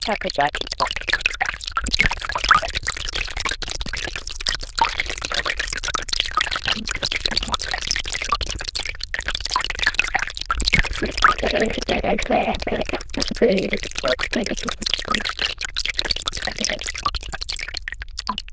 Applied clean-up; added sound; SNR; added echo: neural diffusion model UNIVERSE++.